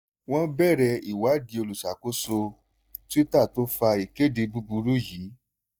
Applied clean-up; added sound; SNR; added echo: neural mask model DeepFilterNet 3.